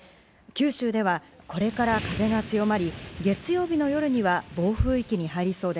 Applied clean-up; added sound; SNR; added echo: none; none; none; none.